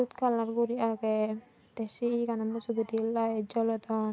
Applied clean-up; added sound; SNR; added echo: none; none; none; none.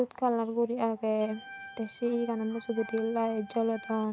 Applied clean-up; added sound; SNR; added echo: none; Organ; 17 dB; none.